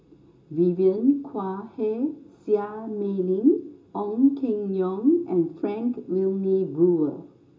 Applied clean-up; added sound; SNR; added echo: none; none; none; reverberation time 0.2 s.